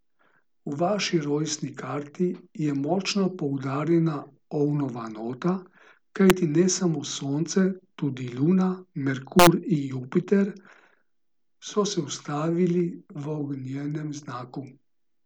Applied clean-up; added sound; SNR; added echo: none; none; none; none.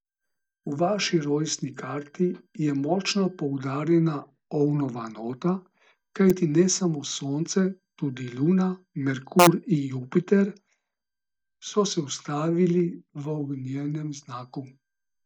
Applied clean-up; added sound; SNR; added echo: neural mask model DeepFilterNet 3.